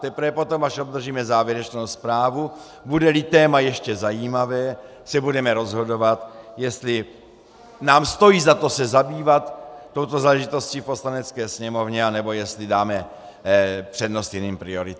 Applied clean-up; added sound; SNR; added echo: none; none; none; none.